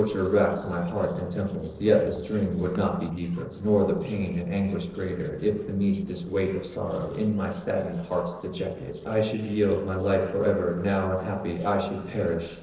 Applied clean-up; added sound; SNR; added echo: neural separator model SepFormer DNS4.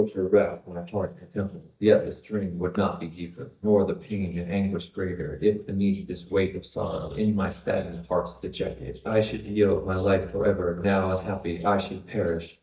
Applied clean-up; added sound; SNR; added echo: neural mask model DeepFilterNet 3.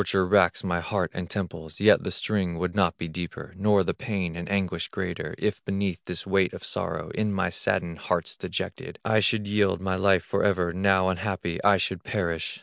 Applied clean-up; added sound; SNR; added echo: none; none; none; none.